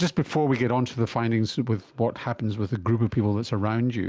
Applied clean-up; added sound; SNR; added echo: none; none; none; none.